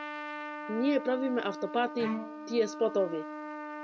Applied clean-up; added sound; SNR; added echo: none; Trumpet + Bowed string instrument; 7 dB; none.